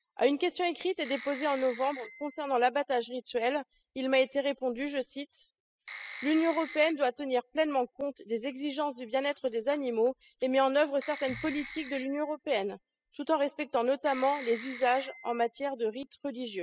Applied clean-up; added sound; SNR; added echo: classical method spectral subtraction.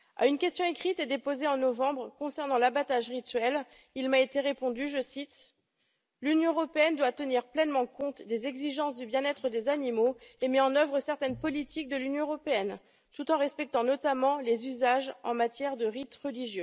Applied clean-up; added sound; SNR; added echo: none; none; none; none.